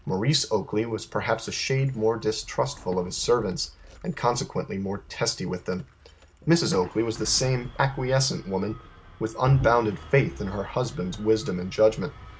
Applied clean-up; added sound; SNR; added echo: none; Engine starting; 17 dB; none.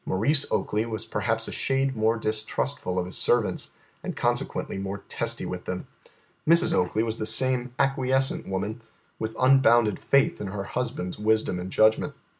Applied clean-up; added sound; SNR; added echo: none; none; none; none.